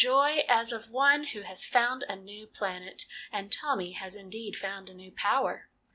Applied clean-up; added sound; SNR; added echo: none; none; none; none.